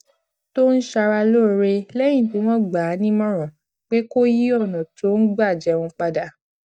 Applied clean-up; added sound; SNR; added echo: neural mask model DeepFilterNet 3.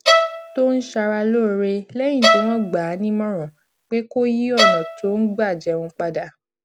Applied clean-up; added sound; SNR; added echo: none; Bowed string instrument; 1 dB; none.